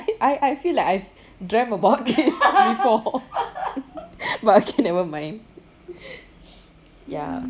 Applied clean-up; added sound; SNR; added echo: none; none; none; none.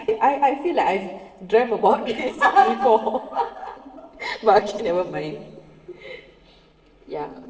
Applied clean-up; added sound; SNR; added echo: neural separator model SepFormer DNS4.